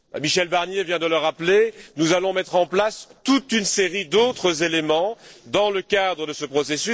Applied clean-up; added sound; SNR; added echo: neural separator model SepFormer DNS4.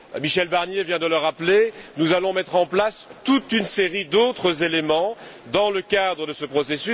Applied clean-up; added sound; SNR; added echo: none; none; none; none.